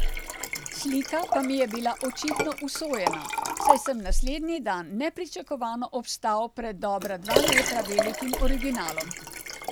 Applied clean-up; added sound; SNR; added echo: none; Liquid; -2 dB; none.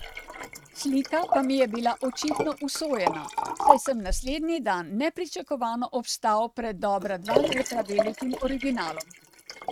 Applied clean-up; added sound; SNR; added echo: neural mask model RNNoise.